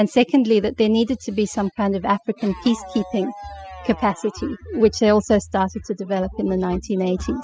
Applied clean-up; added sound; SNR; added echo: classical method spectral subtraction.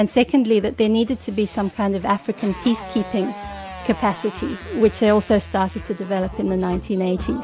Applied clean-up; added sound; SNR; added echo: none; Motorcycle; 18 dB; none.